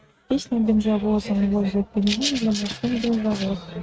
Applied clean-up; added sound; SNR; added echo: neural mask model RNNoise.